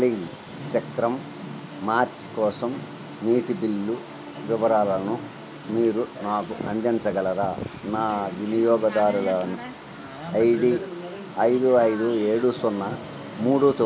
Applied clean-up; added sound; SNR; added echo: none; none; none; none.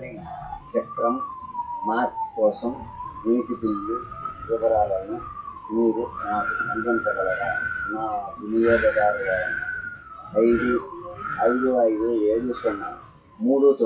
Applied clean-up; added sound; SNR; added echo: classical method WPE with log-MMSE.